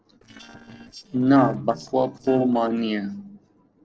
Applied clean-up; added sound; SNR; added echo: neural separator model SepFormer DNS4.